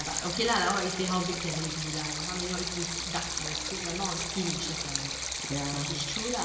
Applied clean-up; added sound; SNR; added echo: none; Stream; 1 dB; reverberation time 1.3 s.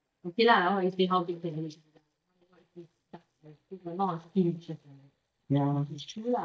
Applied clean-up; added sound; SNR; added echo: neural mask model DeepFilterNet 3.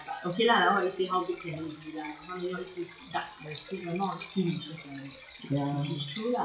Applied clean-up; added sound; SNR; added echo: classical method WPE with log-MMSE.